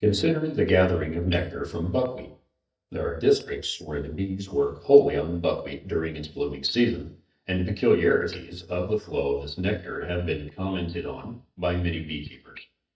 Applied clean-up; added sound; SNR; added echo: neural mask model DeepFilterNet 3.